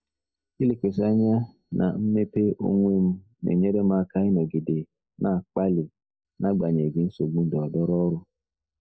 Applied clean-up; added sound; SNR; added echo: neural mask model DeepFilterNet 3.